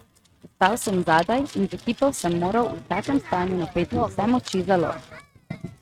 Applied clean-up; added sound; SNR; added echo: neural mask model RNNoise.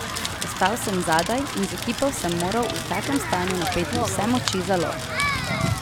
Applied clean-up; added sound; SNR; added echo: none; Crackle; 2 dB; none.